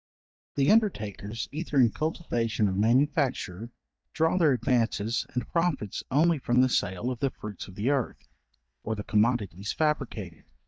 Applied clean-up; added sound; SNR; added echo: neural mask model DeepFilterNet 3.